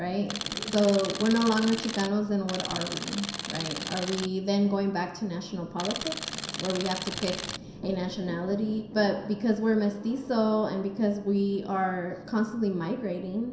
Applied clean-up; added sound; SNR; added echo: none; Tools; 7 dB; reverberation time 0.7 s.